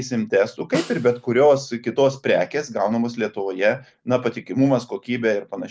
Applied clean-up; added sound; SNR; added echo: none; Snare drum; 16 dB; none.